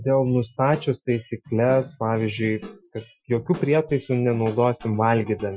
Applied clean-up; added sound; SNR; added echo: classical method Wiener filter.